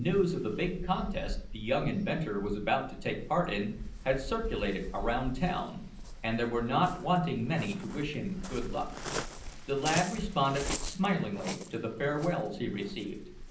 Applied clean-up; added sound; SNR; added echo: none; Waves, surf; 8 dB; reverberation time 0.6 s.